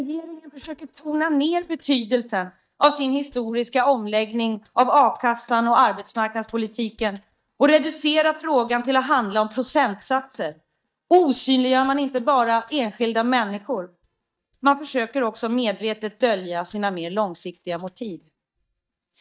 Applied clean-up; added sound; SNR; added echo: neural mask model DeepFilterNet 3.